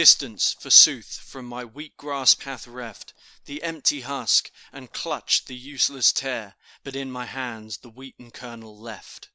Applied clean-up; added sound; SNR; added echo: neural mask model Resemble Enhance denoiser.